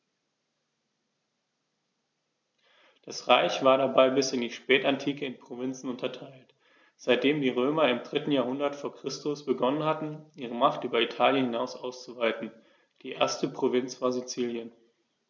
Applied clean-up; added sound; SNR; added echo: none; none; none; none.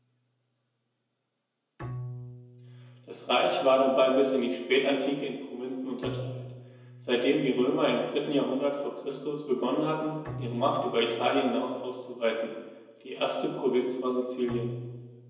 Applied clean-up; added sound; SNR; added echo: none; Bowed string instrument; 16 dB; reverberation time 1.0 s.